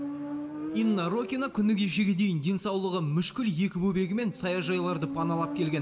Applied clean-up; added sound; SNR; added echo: none; Motorcycle; 11 dB; reverberation time 2.1 s.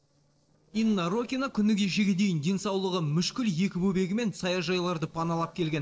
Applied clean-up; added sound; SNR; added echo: neural separator model SepFormer DNS4.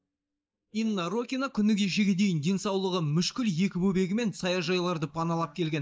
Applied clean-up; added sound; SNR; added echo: neural mask model DeepFilterNet 3.